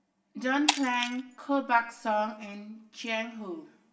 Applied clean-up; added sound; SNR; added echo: none; Shatter; 6 dB; reverberation time 0.6 s.